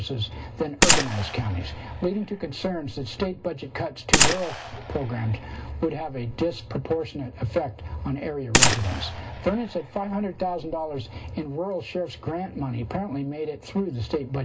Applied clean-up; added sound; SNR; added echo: none; Gunshot, gunfire; -2 dB; reverberation time 0.2 s.